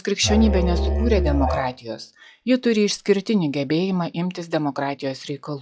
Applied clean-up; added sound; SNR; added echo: classical method log-MMSE.